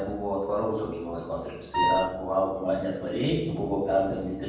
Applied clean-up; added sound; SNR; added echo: none; Wind instrument, woodwind instrument; -1 dB; reverberation time 1.2 s.